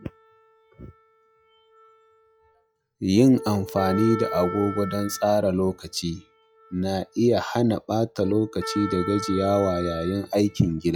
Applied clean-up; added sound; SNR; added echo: classical method log-MMSE.